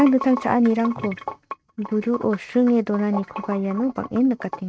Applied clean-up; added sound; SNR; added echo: neural mask model RNNoise.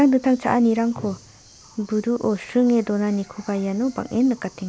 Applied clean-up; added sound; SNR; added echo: none; none; none; none.